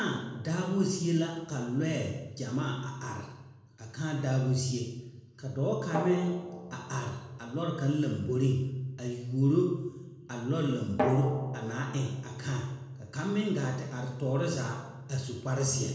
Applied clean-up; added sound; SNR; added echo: none; Drum; 13 dB; reverberation time 1.0 s.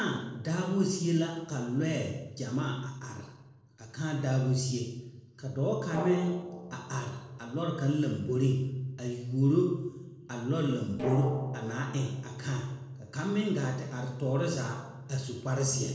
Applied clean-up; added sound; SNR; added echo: neural separator model SepFormer DNS4.